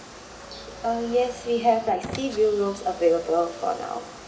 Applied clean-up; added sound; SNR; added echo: none; Car; 15 dB; none.